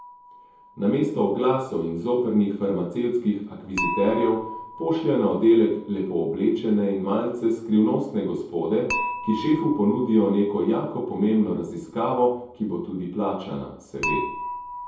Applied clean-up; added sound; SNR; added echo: none; Dishes, pots, and pans / Chink, clink; 13 dB; reverberation time 0.7 s.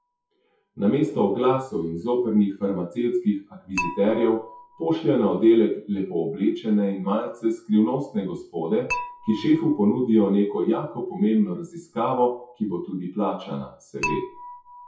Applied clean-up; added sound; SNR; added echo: classical method WPE with log-MMSE.